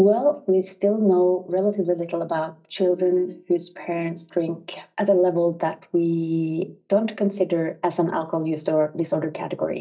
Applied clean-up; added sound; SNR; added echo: neural mask model DeepFilterNet 3.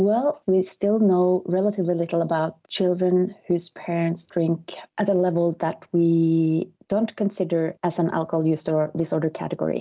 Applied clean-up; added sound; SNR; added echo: none; none; none; none.